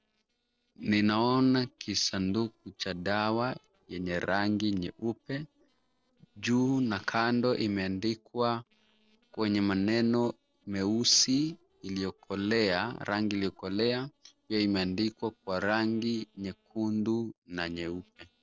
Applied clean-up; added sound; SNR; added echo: neural separator model SepFormer DNS4.